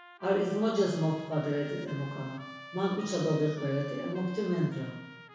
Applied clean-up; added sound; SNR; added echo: none; Trumpet; 17 dB; reverberation time 1.0 s.